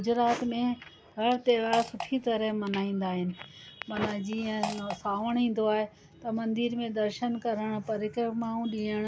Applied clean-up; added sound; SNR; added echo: none; Fart; 9 dB; none.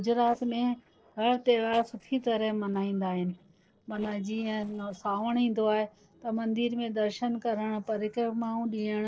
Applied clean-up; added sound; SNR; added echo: neural separator model SepFormer DNS4.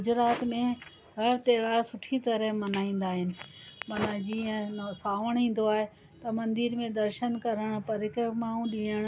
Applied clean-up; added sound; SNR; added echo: none; none; none; none.